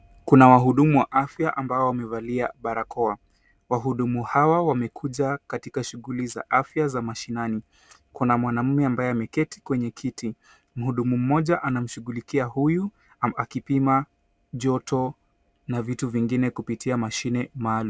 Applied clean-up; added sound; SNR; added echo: none; none; none; none.